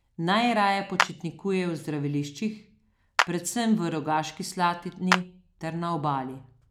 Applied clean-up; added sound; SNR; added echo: none; Clapping; 4 dB; none.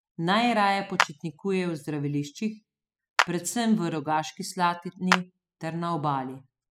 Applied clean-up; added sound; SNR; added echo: classical method spectral subtraction.